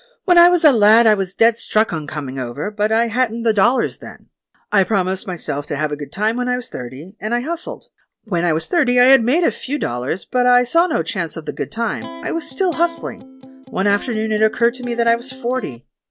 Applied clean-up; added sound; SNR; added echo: none; Electric guitar; 17 dB; none.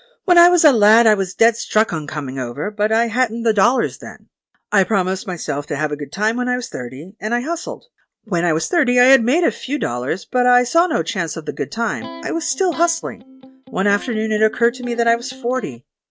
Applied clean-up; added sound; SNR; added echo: neural mask model RNNoise.